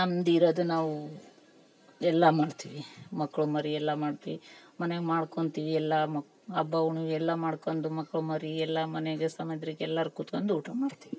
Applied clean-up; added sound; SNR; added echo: none; none; none; none.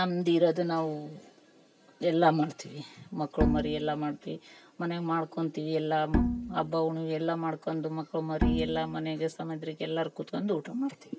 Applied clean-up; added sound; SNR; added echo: none; Bowed string instrument; 1 dB; none.